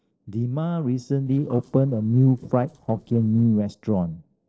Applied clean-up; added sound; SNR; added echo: neural separator model SepFormer DNS4.